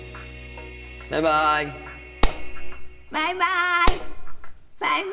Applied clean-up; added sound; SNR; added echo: none; Clapping; -4 dB; reverberation time 0.9 s.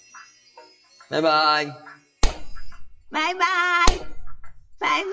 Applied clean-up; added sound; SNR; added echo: classical method WPE with log-MMSE.